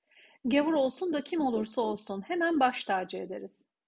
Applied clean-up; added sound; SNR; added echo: none; none; none; none.